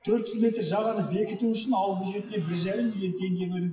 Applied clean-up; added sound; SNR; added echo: classical method WPE with log-MMSE.